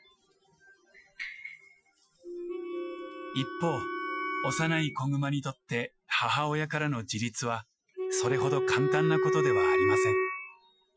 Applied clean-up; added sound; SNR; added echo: classical method Wiener filter.